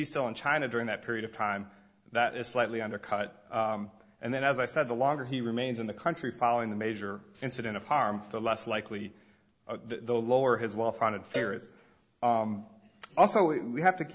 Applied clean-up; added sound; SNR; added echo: none; Cowbell; 12 dB; none.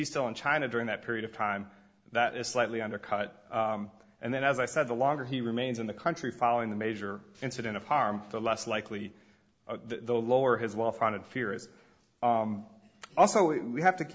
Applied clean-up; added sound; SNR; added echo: none; none; none; none.